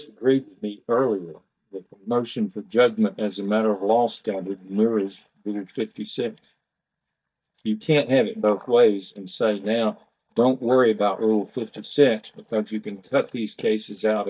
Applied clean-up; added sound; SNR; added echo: neural mask model DeepFilterNet 3.